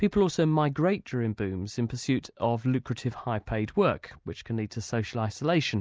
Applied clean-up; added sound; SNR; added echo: none; none; none; none.